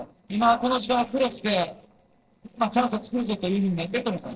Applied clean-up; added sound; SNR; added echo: neural separator model SepFormer DNS4.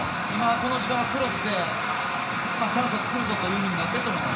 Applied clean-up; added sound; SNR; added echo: none; Wind instrument, woodwind instrument; 19 dB; reverberation time 0.4 s.